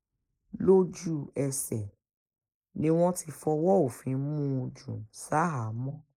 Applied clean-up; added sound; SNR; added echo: neural mask model Resemble Enhance denoiser.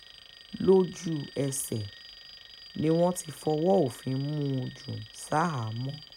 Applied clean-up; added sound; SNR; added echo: none; Alarm; 20 dB; none.